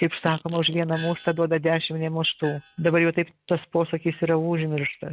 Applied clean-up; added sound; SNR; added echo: neural mask model RNNoise.